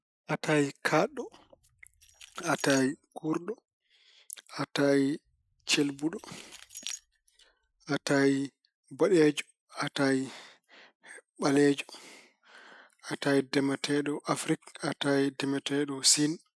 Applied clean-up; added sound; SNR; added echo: classical method Wiener filter.